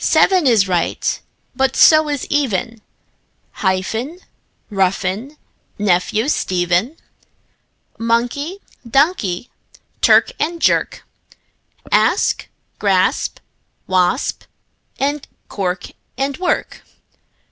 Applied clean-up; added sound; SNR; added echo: none; none; none; none.